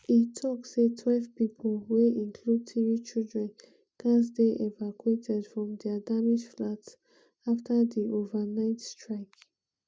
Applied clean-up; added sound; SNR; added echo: none; none; none; none.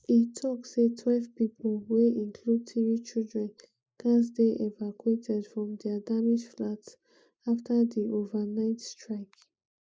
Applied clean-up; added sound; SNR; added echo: neural mask model Resemble Enhance denoiser.